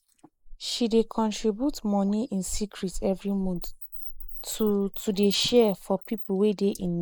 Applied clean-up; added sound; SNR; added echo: neural mask model Resemble Enhance denoiser.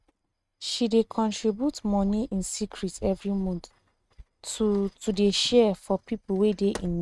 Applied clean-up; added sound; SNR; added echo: neural mask model RNNoise.